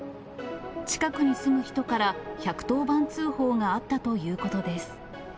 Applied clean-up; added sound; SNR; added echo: none; none; none; none.